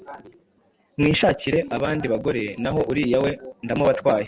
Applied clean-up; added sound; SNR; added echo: none; none; none; none.